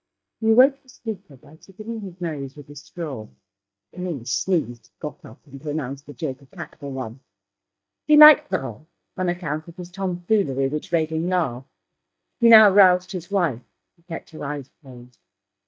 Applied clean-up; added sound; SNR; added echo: neural mask model DeepFilterNet 3.